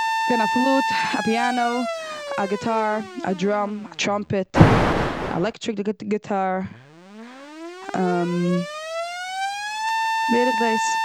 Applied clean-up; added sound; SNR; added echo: none; Alarm; -1 dB; none.